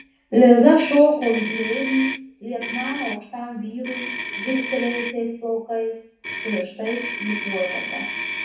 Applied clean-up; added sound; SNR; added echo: none; Motor vehicle (road); 10 dB; reverberation time 0.6 s.